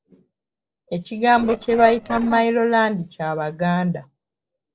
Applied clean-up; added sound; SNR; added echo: neural separator model SepFormer DNS4.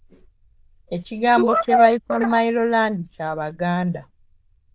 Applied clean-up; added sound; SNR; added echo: neural diffusion model UNIVERSE++.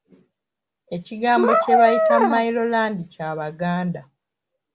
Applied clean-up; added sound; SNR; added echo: none; Brass instrument; -5 dB; none.